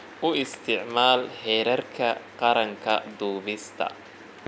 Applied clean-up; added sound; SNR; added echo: none; none; none; none.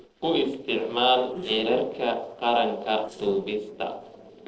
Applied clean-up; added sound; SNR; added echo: neural separator model SepFormer DNS4.